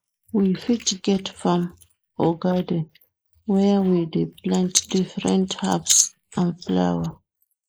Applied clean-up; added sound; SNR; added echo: neural mask model Resemble Enhance denoiser.